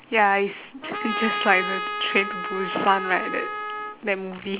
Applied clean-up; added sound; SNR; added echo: none; Trumpet; 5 dB; none.